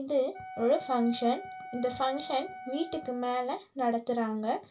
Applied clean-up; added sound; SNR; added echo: none; Wind instrument, woodwind instrument; 14 dB; reverberation time 0.2 s.